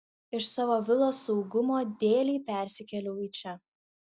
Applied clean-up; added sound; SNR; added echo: none; none; none; none.